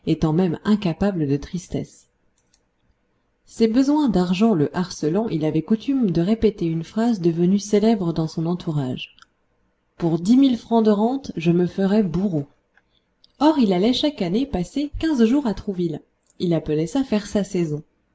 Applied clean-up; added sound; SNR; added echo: none; none; none; none.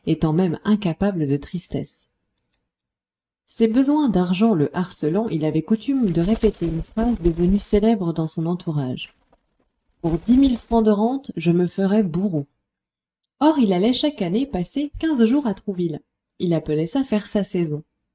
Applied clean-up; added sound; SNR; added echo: neural mask model RNNoise.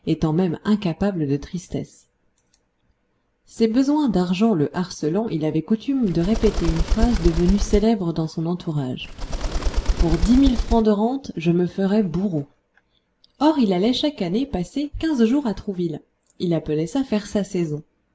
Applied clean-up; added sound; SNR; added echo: none; Bird; 0 dB; none.